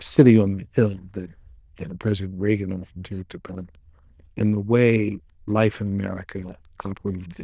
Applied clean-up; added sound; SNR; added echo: neural diffusion model UNIVERSE++.